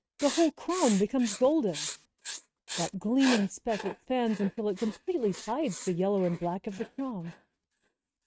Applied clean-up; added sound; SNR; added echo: neural mask model RNNoise.